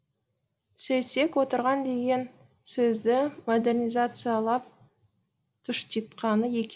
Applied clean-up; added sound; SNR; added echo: none; none; none; none.